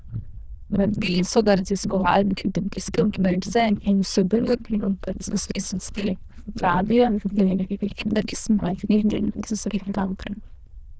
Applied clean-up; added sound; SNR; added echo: neural diffusion model UNIVERSE++.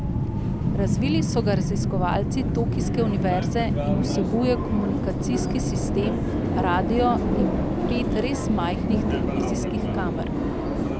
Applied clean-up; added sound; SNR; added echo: none; Subway, metro, underground; -4 dB; none.